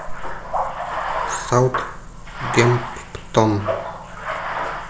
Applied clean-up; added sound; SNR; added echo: none; Bathtub (filling or washing); 4 dB; none.